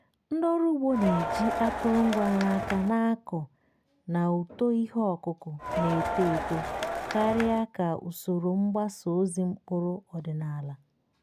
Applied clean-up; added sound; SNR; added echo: none; Crowd; 3 dB; none.